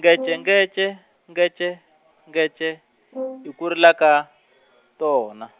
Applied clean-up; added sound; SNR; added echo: none; Brass instrument; 15 dB; none.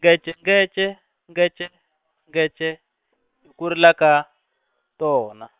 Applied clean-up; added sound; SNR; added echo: neural separator model SepFormer WHAM!.